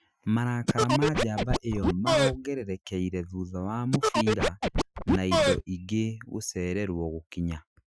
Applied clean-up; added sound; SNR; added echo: classical method Wiener filter.